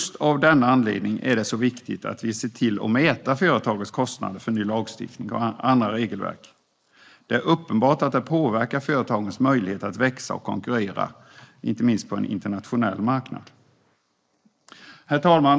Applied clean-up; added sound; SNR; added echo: neural mask model Resemble Enhance denoiser.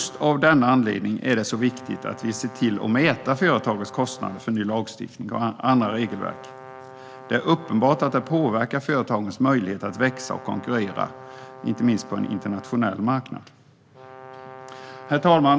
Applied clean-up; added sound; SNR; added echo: none; Brass instrument; 19 dB; none.